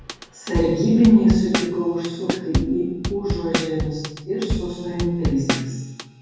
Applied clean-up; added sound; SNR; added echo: none; Drum kit; 6 dB; reverberation time 1.3 s.